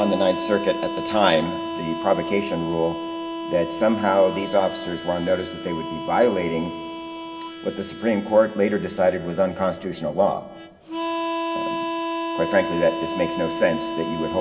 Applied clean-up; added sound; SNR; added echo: none; Harmonica; 6 dB; reverberation time 2.9 s.